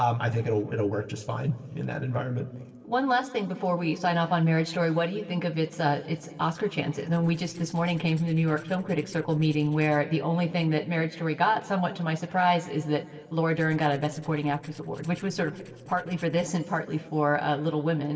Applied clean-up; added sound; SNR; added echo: neural separator model SepFormer DNS4.